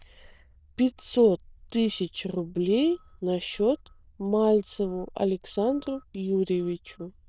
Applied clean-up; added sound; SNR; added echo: neural diffusion model UNIVERSE++.